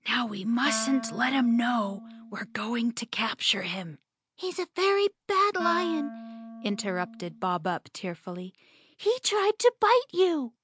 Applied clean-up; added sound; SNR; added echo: none; Wind instrument, woodwind instrument; 12 dB; none.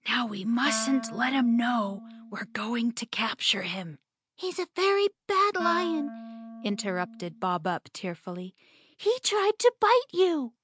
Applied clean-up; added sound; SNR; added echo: neural mask model RNNoise.